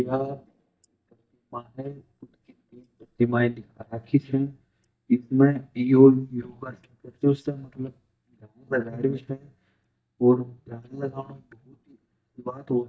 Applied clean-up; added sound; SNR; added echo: neural mask model DeepFilterNet 3.